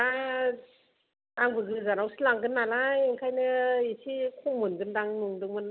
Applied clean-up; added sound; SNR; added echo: none; none; none; none.